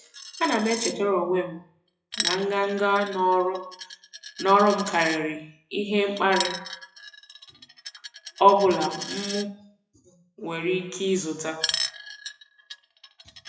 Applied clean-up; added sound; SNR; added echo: classical method WPE with log-MMSE.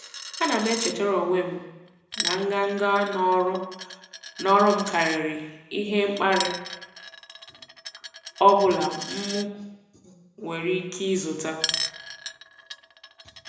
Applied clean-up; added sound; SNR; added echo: none; Coin (dropping); 11 dB; reverberation time 0.9 s.